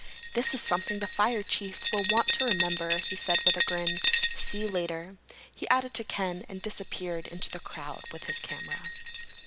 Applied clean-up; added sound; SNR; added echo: none; Glass; -4 dB; none.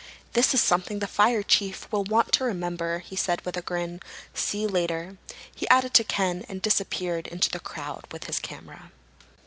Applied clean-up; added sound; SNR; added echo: none; none; none; none.